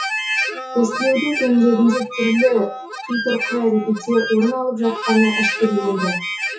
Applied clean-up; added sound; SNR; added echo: classical method WPE with log-MMSE.